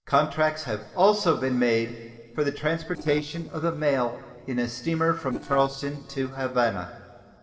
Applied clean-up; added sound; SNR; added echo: neural separator model SepFormer DNS4.